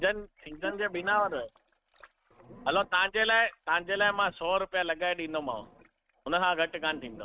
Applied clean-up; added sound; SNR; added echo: neural mask model RNNoise.